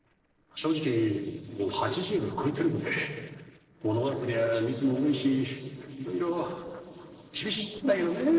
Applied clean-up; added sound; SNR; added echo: neural separator model SepFormer DNS4.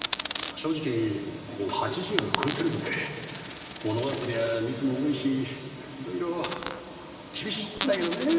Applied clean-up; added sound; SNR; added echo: none; Coin (dropping); 9 dB; reverberation time 2.7 s.